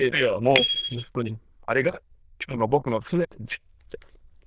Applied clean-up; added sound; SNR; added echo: neural diffusion model UNIVERSE++.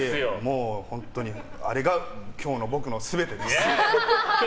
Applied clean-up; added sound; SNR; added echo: none; none; none; none.